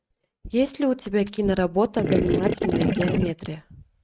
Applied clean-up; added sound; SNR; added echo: neural mask model RNNoise.